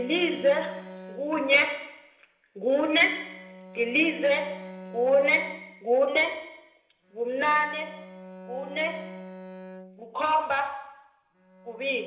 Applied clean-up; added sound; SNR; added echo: none; Bowed string instrument; 18 dB; reverberation time 0.9 s.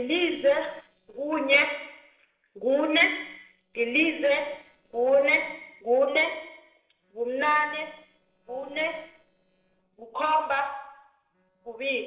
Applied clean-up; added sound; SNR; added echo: neural separator model SepFormer DNS4.